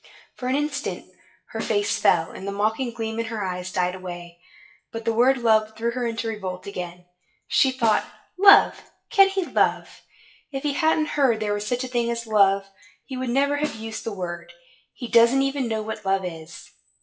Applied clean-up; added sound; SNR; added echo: classical method WPE with log-MMSE.